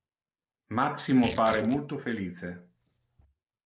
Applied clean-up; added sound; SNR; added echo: none; Tearing; 14 dB; none.